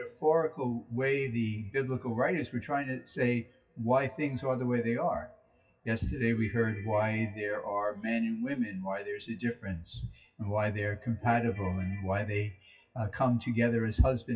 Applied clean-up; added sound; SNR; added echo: classical method WPE with log-MMSE.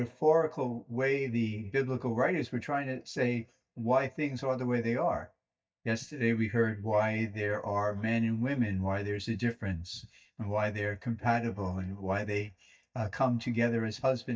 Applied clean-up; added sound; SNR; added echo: neural mask model DeepFilterNet 3.